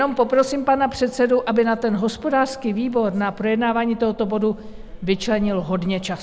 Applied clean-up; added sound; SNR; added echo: none; Thunder; 19 dB; none.